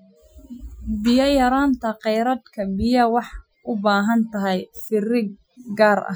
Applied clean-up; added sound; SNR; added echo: classical method Wiener filter.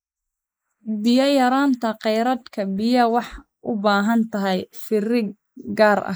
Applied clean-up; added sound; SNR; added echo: neural mask model Resemble Enhance denoiser.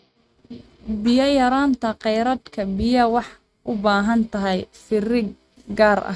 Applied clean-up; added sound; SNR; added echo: neural mask model RNNoise.